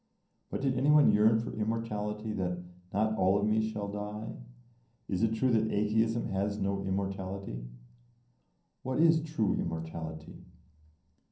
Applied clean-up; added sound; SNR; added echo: none; none; none; reverberation time 0.6 s.